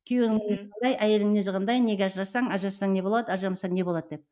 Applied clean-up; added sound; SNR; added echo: none; none; none; none.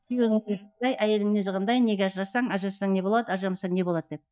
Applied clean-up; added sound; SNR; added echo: neural mask model DeepFilterNet 3.